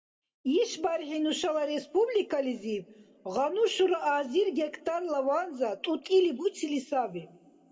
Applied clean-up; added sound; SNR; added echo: none; none; none; reverberation time 1.1 s.